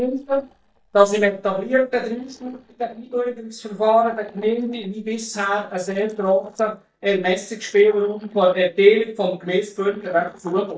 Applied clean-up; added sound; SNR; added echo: neural mask model DeepFilterNet 3.